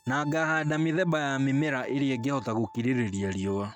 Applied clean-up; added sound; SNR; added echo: neural mask model RNNoise.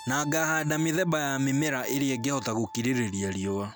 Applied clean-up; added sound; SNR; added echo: none; Glass + Keyboard (musical); 19 dB; none.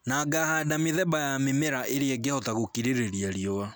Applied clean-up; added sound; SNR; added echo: none; none; none; none.